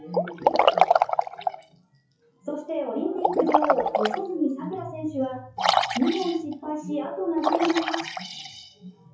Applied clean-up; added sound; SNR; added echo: classical method WPE with log-MMSE.